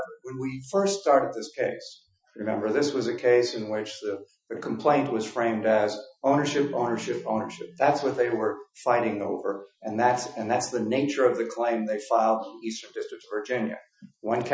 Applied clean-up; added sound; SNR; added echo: classical method Wiener filter.